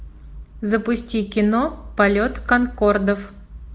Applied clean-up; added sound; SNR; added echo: none; none; none; none.